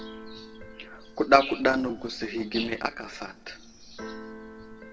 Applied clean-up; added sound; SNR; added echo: neural separator model SepFormer DNS4.